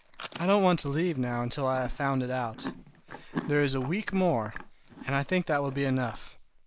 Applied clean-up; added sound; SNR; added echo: neural mask model Resemble Enhance denoiser.